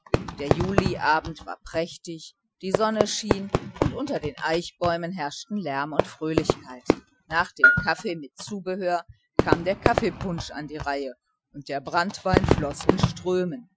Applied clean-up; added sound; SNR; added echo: classical method Wiener filter.